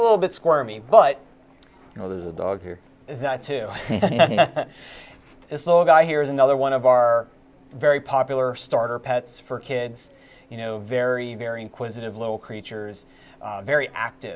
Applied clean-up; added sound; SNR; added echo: none; none; none; none.